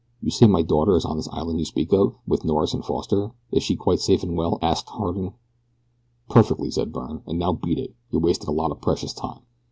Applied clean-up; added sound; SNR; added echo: none; none; none; none.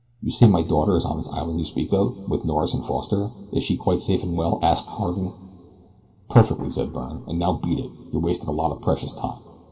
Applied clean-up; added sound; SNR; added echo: none; none; none; reverberation time 2.0 s.